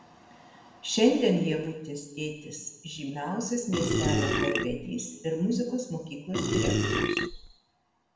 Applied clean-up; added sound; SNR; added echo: none; Burping, eructation; -3 dB; reverberation time 0.9 s.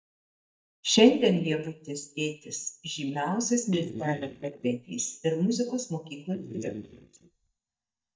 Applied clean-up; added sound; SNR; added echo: neural mask model DeepFilterNet 3.